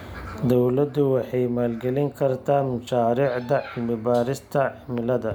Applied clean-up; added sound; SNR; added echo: none; none; none; none.